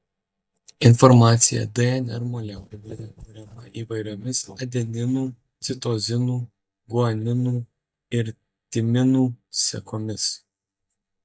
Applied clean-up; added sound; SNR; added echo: neural mask model DeepFilterNet 3.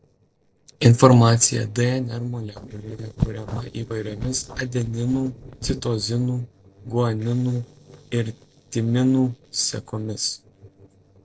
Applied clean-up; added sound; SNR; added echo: neural separator model SepFormer DNS4.